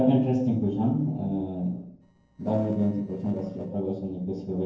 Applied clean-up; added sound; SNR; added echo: neural separator model SepFormer DNS4.